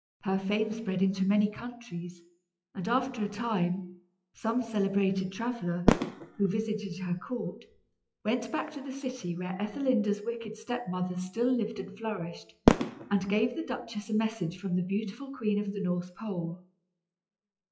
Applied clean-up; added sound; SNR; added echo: classical method WPE with log-MMSE.